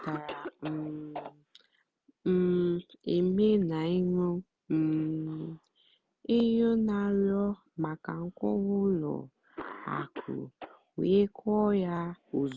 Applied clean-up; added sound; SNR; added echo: none; Cough; 20 dB; none.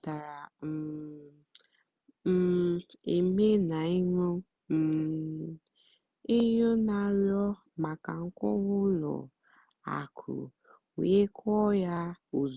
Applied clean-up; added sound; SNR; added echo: none; none; none; none.